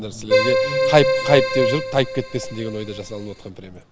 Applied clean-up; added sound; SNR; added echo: none; Keyboard (musical); 0 dB; none.